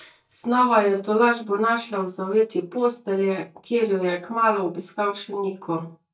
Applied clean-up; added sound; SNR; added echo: neural mask model DeepFilterNet 3.